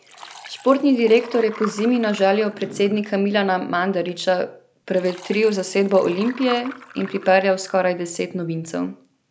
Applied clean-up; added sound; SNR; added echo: none; Liquid; 20 dB; none.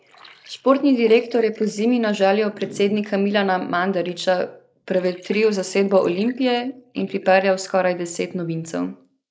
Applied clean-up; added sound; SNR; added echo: neural mask model Resemble Enhance denoiser.